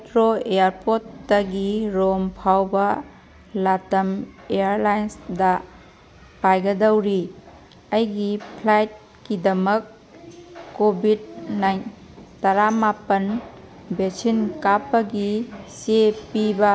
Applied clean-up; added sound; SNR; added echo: none; none; none; none.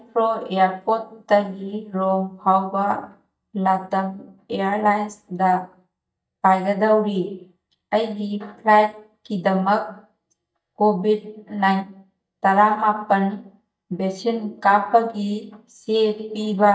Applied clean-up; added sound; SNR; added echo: neural mask model DeepFilterNet 3.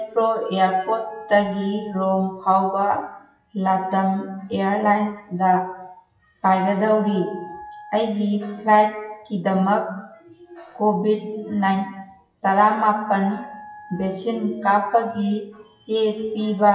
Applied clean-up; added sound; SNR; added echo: classical method WPE with log-MMSE.